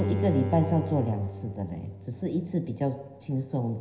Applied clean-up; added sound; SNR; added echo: none; Bowed string instrument; 6 dB; reverberation time 0.9 s.